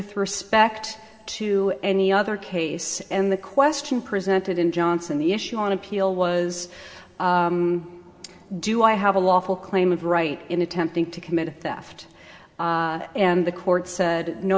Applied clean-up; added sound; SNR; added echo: none; none; none; reverberation time 1.7 s.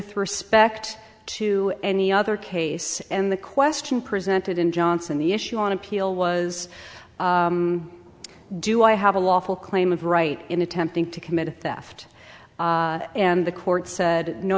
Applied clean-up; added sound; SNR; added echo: none; none; none; none.